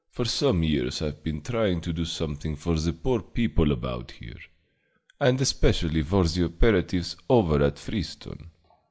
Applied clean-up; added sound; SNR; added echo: none; none; none; none.